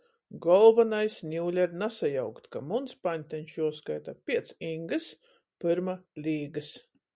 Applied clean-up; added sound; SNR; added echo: none; none; none; none.